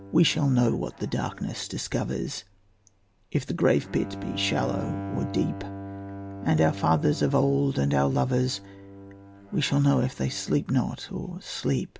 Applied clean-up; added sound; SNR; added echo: none; Bowed string instrument; 13 dB; none.